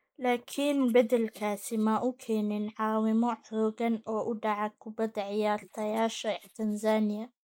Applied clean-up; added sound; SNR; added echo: neural mask model Resemble Enhance denoiser.